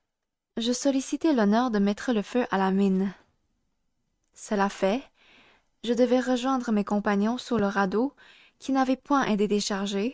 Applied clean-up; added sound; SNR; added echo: neural mask model RNNoise.